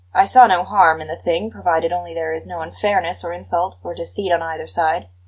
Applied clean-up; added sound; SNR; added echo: none; none; none; none.